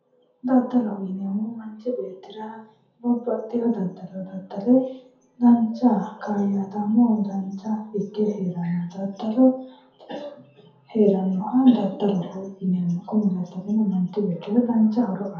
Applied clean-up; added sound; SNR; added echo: none; none; none; reverberation time 0.5 s.